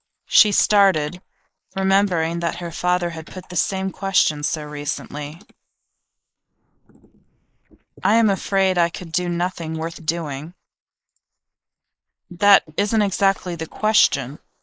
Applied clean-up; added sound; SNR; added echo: neural mask model Resemble Enhance denoiser.